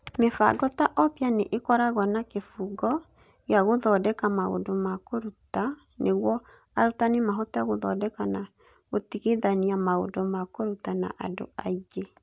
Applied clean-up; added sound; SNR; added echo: none; none; none; none.